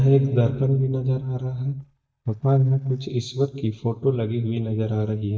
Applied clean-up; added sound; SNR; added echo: neural mask model DeepFilterNet 3.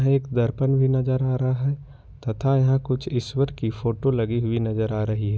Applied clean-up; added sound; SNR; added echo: none; none; none; none.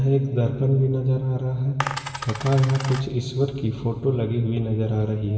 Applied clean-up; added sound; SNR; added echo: none; Coin (dropping); 10 dB; reverberation time 1.9 s.